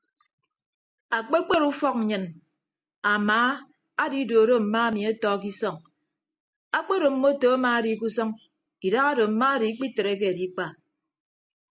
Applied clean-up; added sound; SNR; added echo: none; none; none; none.